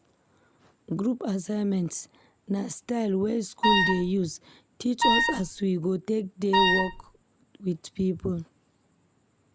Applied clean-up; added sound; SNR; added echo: none; Wind instrument, woodwind instrument; -4 dB; none.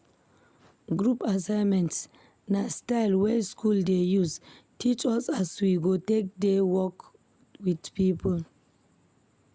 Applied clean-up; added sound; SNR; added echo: none; none; none; none.